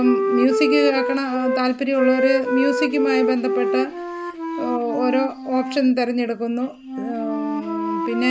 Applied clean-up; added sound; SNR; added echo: none; Wind instrument, woodwind instrument; 2 dB; none.